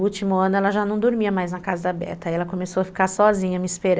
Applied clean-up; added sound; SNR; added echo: none; none; none; none.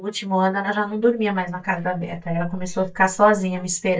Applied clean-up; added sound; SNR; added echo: neural mask model DeepFilterNet 3.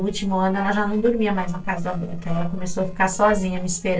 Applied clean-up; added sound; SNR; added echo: neural separator model SepFormer DNS4.